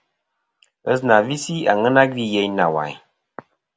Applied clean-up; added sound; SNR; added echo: none; none; none; none.